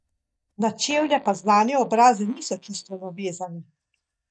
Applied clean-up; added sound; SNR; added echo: neural mask model DeepFilterNet 3.